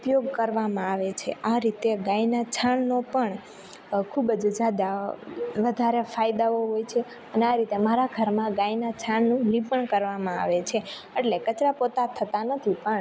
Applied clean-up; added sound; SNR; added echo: none; none; none; none.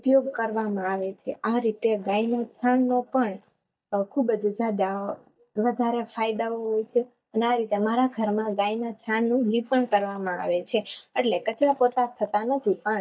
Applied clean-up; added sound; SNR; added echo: neural mask model DeepFilterNet 3.